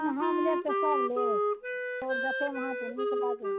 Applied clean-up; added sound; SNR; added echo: none; Wind instrument, woodwind instrument; -4 dB; none.